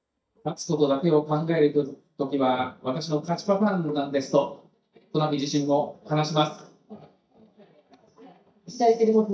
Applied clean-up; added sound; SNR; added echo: neural mask model DeepFilterNet 3.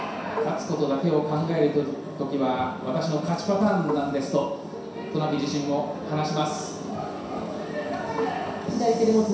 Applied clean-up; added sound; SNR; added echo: none; Marimba, xylophone; 10 dB; reverberation time 0.7 s.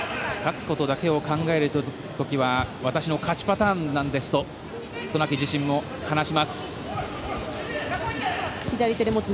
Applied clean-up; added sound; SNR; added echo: none; none; none; none.